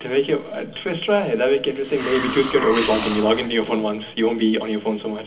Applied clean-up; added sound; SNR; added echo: none; Hiss; 10 dB; reverberation time 0.4 s.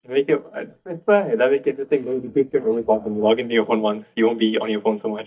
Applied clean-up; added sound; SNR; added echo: neural mask model DeepFilterNet 3.